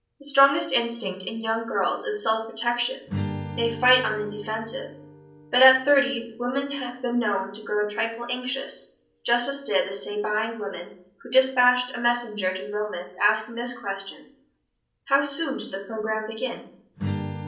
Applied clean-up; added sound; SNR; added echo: none; Strum; 14 dB; reverberation time 0.6 s.